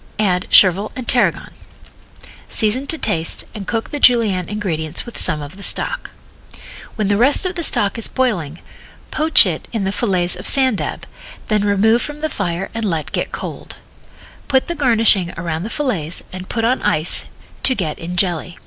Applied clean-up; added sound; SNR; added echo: none; none; none; none.